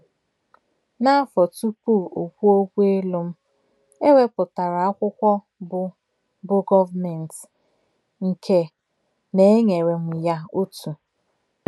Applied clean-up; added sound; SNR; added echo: none; none; none; none.